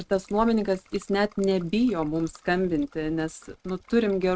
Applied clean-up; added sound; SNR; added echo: neural mask model RNNoise.